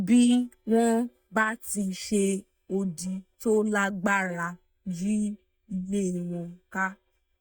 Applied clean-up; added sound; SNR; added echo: neural mask model DeepFilterNet 3.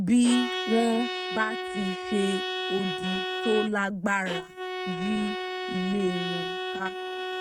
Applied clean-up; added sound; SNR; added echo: neural mask model RNNoise.